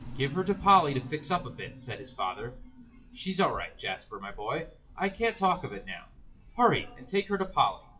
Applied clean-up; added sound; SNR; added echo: classical method WPE with log-MMSE.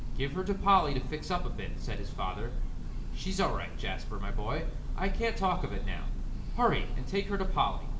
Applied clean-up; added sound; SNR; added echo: none; Bird / Breathing; 0 dB; reverberation time 1.3 s.